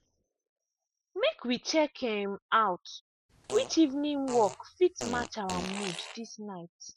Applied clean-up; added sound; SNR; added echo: classical method Wiener filter.